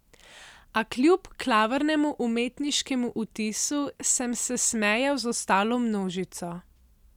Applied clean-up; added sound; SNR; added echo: none; none; none; none.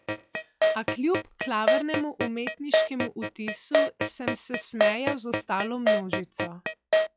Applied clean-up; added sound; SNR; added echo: classical method log-MMSE.